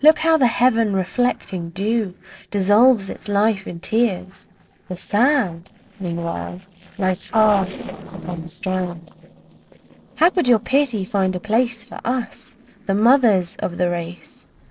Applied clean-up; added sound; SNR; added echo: neural separator model SepFormer DNS4.